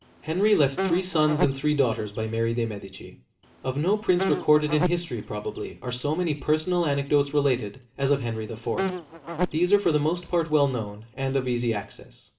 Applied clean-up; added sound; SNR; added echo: none; Insect; 7 dB; reverberation time 0.4 s.